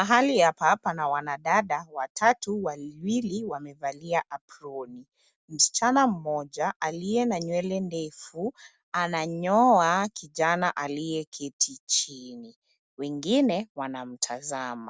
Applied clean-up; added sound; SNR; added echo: none; none; none; none.